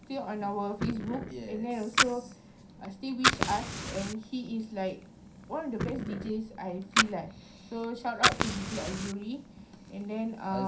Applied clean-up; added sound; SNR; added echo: none; Fire; -1 dB; reverberation time 0.3 s.